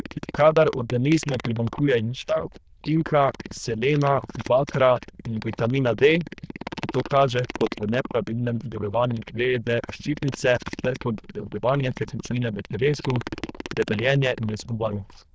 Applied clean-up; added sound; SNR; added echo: neural diffusion model UNIVERSE++.